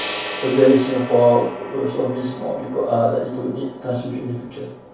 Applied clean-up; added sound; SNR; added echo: none; Gong; 13 dB; reverberation time 0.6 s.